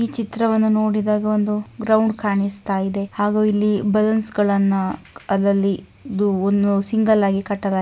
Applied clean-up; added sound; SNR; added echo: none; none; none; none.